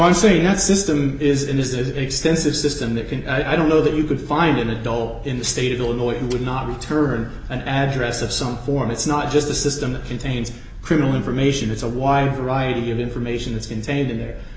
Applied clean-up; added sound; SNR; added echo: none; none; none; none.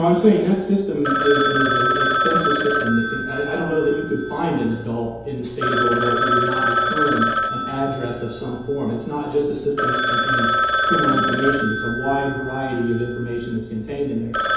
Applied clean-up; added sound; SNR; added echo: none; Telephone; 1 dB; reverberation time 2.2 s.